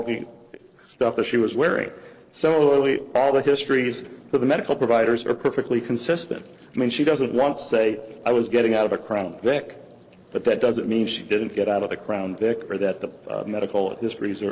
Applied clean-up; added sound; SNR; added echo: neural separator model SepFormer DNS4.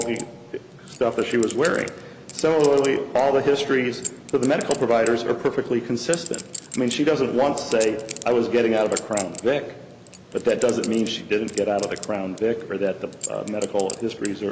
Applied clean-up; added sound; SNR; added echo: none; Chink, clink; 15 dB; none.